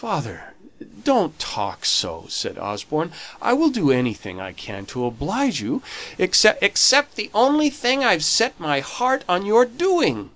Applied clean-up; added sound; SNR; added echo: none; none; none; none.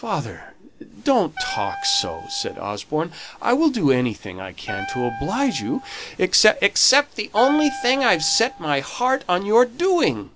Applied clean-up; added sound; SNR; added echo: none; Wind instrument, woodwind instrument; 12 dB; none.